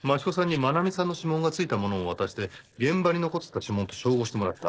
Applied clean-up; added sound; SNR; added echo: neural separator model SepFormer DNS4.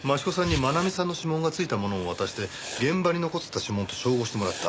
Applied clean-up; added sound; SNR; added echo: none; Writing; 16 dB; none.